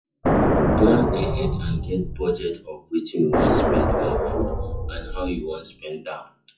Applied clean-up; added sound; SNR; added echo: classical method WPE with log-MMSE.